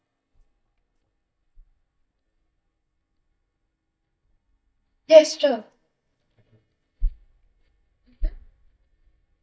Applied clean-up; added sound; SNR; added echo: neural mask model DeepFilterNet 3.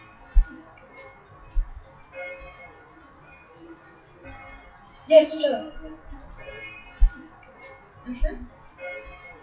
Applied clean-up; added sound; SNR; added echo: classical method WPE with log-MMSE.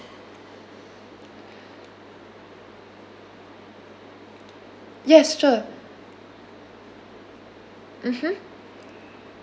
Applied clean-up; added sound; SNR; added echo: none; none; none; none.